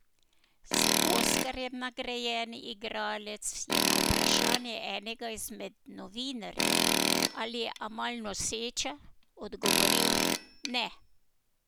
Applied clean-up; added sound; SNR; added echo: none; Tools; -4 dB; none.